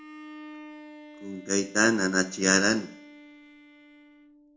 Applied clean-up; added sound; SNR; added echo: none; Bowed string instrument; 18 dB; reverberation time 0.4 s.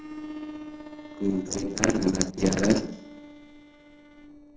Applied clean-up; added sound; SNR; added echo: neural separator model SepFormer DNS4.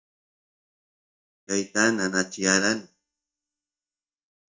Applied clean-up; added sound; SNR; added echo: neural mask model DeepFilterNet 3.